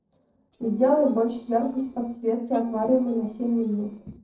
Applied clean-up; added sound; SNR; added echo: neural separator model SepFormer DNS4.